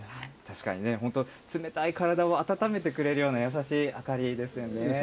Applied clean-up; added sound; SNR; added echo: none; none; none; none.